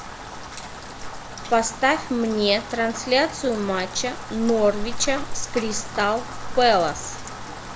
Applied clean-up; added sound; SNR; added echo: none; Rain; 8 dB; none.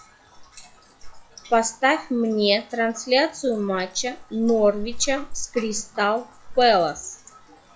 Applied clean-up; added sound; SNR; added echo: classical method log-MMSE.